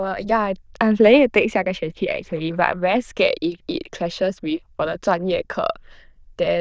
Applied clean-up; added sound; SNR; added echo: neural diffusion model UNIVERSE++.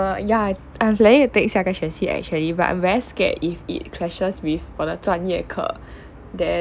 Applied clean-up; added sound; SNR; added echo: none; none; none; none.